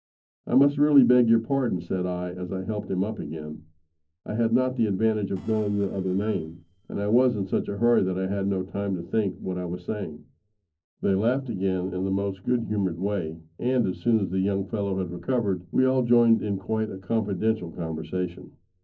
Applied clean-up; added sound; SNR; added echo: neural separator model SepFormer DNS4.